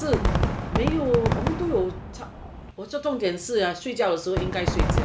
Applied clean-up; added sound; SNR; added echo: none; Fireworks; 0 dB; none.